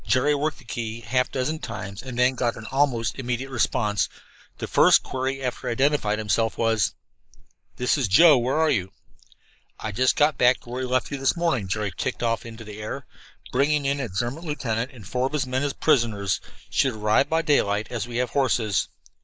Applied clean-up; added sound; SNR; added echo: neural mask model Resemble Enhance denoiser.